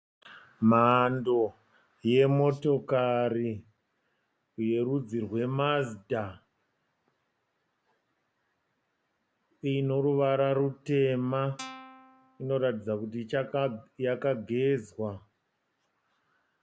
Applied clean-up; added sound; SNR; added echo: none; Guitar; 16 dB; none.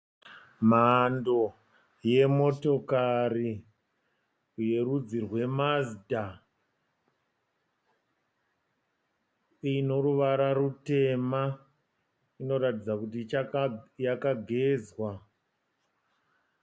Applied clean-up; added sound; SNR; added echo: none; none; none; none.